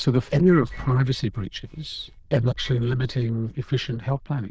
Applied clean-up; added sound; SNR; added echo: neural diffusion model UNIVERSE++.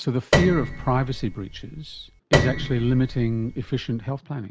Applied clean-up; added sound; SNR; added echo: none; Piano; 2 dB; none.